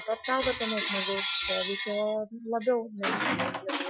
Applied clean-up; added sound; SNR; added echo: classical method Wiener filter.